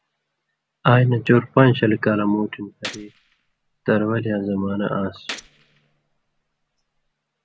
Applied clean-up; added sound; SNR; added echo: none; Gunshot, gunfire; 19 dB; none.